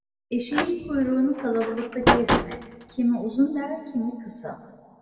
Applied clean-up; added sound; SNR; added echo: none; Slam; 0 dB; reverberation time 1.7 s.